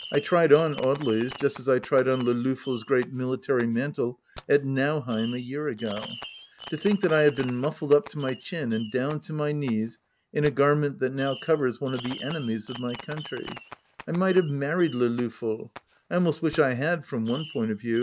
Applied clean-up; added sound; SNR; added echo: none; Fireworks; 18 dB; none.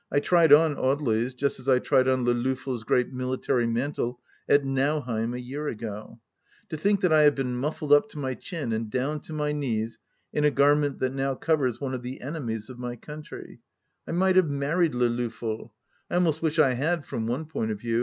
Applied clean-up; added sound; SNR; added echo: none; none; none; none.